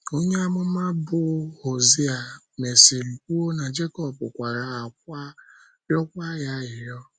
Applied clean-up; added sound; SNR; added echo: none; none; none; none.